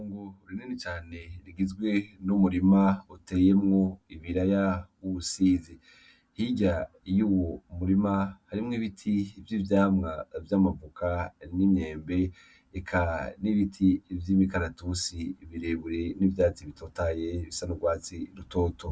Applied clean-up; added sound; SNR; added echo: none; none; none; none.